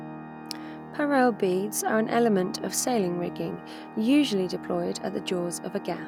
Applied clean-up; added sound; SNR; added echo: none; Organ; 13 dB; none.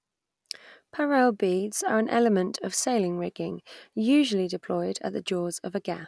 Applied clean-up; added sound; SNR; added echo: none; none; none; none.